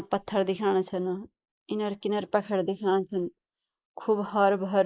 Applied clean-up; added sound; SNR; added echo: neural mask model Resemble Enhance denoiser.